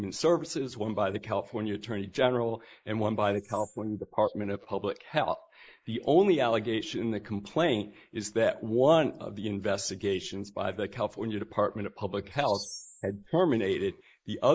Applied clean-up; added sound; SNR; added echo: neural mask model Resemble Enhance denoiser.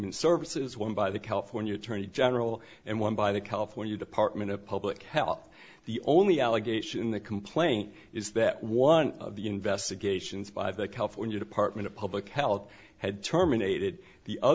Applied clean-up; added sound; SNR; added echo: none; none; none; none.